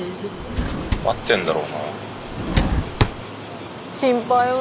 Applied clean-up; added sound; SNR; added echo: none; Drawer open or close; 1 dB; none.